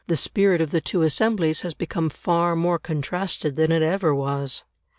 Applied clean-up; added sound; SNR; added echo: none; none; none; none.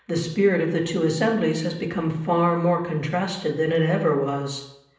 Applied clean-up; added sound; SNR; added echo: none; none; none; reverberation time 0.8 s.